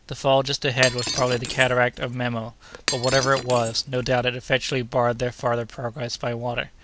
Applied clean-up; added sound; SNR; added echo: none; Shatter; 8 dB; none.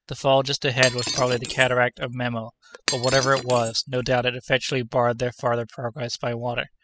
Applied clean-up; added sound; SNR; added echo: classical method spectral subtraction.